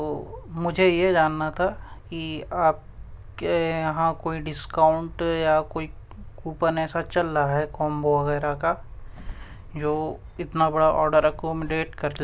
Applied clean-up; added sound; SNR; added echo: none; Bird; 18 dB; none.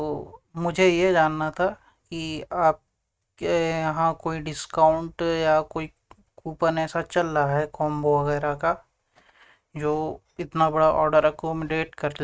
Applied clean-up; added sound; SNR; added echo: neural mask model RNNoise.